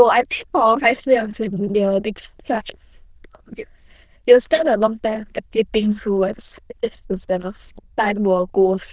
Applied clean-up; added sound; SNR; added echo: neural diffusion model UNIVERSE++.